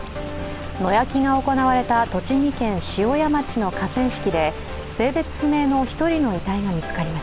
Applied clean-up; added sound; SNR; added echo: none; Rain; 13 dB; none.